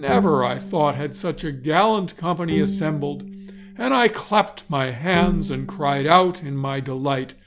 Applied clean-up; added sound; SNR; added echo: none; Bowed string instrument; 8 dB; none.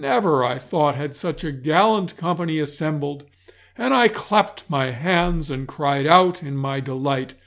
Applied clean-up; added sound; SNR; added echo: none; none; none; none.